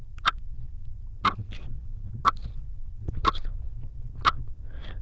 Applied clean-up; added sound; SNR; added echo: neural diffusion model UNIVERSE++.